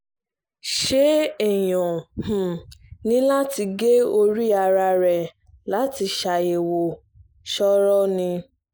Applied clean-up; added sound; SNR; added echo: neural mask model Resemble Enhance denoiser.